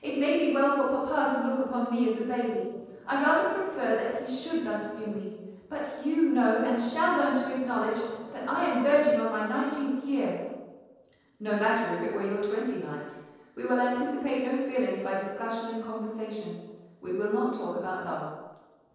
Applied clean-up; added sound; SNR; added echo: neural separator model SepFormer DNS4.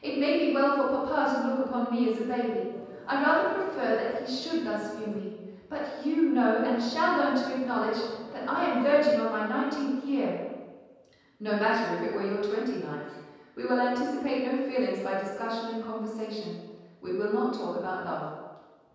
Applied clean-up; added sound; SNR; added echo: none; Vehicle; 19 dB; reverberation time 1.2 s.